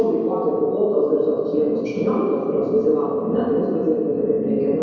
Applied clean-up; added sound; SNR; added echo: none; none; none; reverberation time 2.2 s.